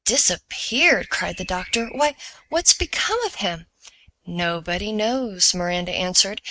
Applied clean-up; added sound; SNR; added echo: neural mask model RNNoise.